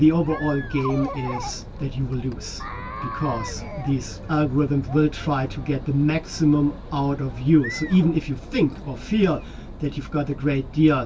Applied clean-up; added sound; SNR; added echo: none; Chatter; 11 dB; reverberation time 0.1 s.